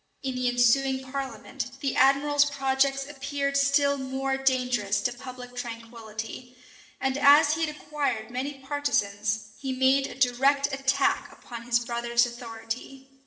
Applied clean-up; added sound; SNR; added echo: none; none; none; reverberation time 1.3 s.